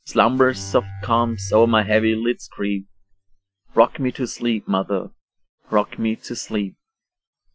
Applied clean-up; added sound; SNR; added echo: classical method Wiener filter.